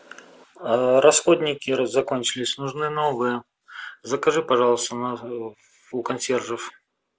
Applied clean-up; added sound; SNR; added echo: none; none; none; none.